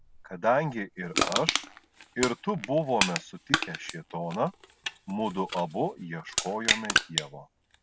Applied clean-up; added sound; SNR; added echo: none; Crushing; 1 dB; none.